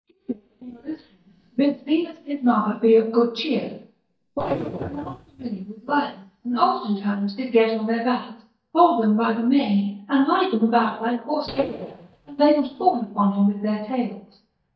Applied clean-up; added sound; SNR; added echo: neural mask model DeepFilterNet 3.